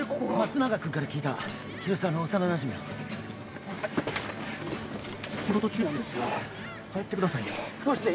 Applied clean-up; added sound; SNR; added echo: none; Tap; 17 dB; none.